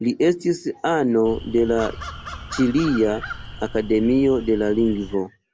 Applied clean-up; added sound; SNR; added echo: none; Crow; 13 dB; none.